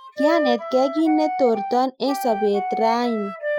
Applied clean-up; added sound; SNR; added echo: classical method Wiener filter.